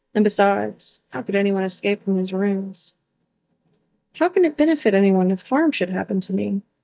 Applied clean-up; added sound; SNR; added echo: neural mask model DeepFilterNet 3.